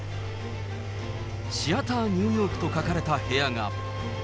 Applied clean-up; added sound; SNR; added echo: none; Engine; 4 dB; none.